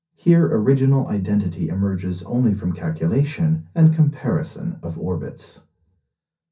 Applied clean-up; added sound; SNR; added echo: none; none; none; reverberation time 0.3 s.